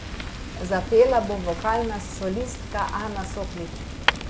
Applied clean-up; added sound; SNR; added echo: none; Fire; 6 dB; reverberation time 0.4 s.